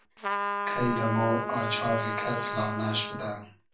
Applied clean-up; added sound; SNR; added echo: none; Trumpet; 3 dB; reverberation time 0.3 s.